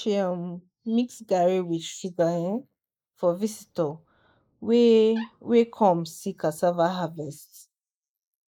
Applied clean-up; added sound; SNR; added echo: neural mask model Resemble Enhance denoiser.